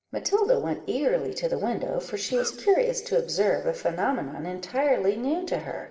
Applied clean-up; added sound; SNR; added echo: neural separator model SepFormer DNS4.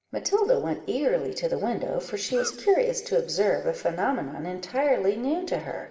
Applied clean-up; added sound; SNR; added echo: none; Cough; 16 dB; reverberation time 2.3 s.